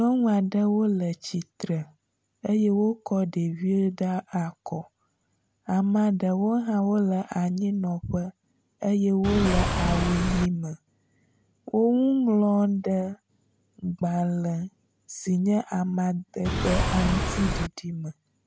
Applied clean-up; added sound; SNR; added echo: none; Engine / Car; 0 dB; none.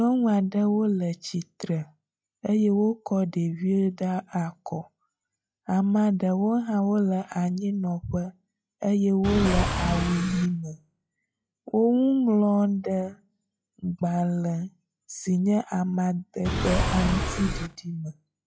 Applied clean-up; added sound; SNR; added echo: classical method log-MMSE.